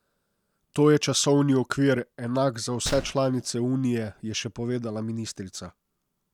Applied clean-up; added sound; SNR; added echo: none; Gunshot, gunfire; 16 dB; none.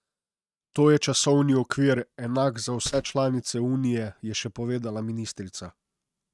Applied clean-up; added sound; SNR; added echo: neural mask model RNNoise.